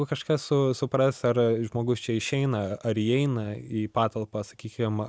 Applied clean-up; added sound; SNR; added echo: none; none; none; none.